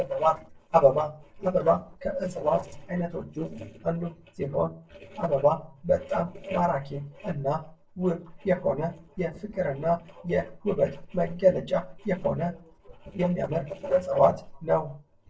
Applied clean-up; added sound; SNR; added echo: neural separator model SepFormer DNS4.